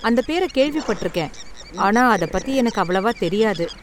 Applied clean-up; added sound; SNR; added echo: none; Bird; 17 dB; none.